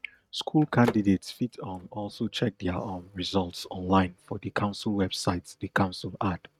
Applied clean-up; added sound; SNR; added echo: neural mask model RNNoise.